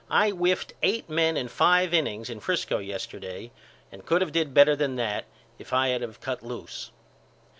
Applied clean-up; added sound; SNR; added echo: none; none; none; none.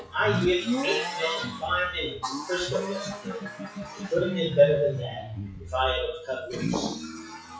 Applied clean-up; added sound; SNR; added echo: classical method WPE with log-MMSE.